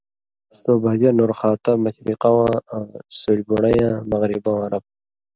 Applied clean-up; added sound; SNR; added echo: none; none; none; none.